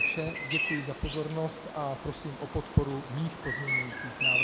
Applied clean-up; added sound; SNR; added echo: none; Bird vocalization, bird call, bird song; 0 dB; none.